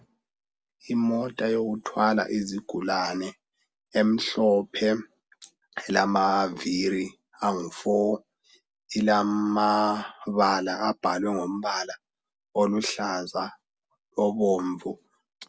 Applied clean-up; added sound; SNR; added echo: none; none; none; none.